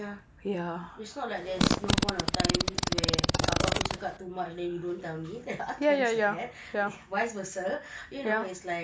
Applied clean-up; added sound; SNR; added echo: none; Fart; -5 dB; none.